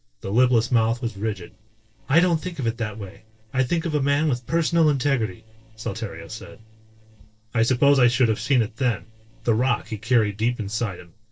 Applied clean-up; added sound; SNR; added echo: neural separator model SepFormer DNS4.